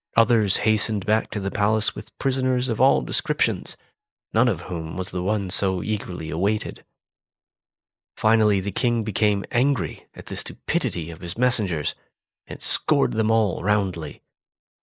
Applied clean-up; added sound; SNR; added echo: neural mask model Resemble Enhance denoiser.